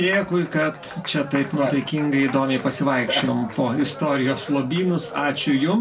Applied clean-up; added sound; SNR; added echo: none; Applause; 15 dB; reverberation time 0.2 s.